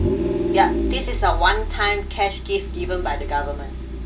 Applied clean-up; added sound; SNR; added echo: none; Vehicle; 0 dB; reverberation time 0.2 s.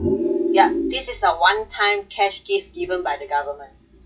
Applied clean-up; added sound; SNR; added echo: classical method WPE with log-MMSE.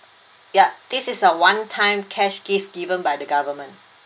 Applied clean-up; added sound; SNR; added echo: none; none; none; none.